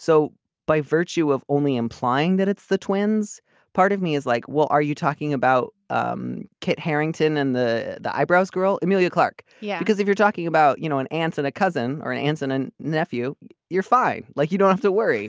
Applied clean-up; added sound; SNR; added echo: none; none; none; none.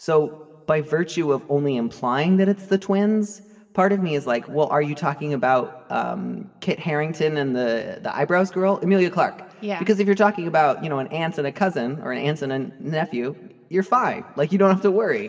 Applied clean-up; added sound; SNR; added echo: none; none; none; reverberation time 1.2 s.